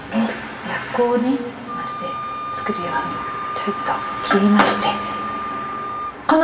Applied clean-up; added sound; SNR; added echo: none; Wind instrument, woodwind instrument; 8 dB; reverberation time 2.2 s.